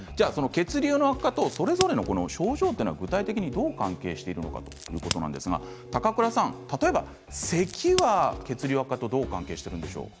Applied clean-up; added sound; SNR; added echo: none; Crack; 13 dB; none.